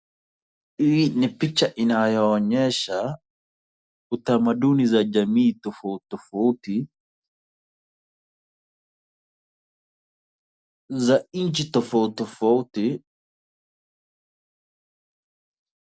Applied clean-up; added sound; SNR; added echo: none; none; none; none.